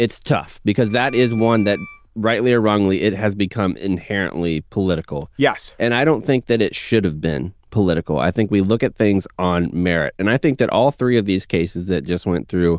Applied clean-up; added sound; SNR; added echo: neural diffusion model UNIVERSE++.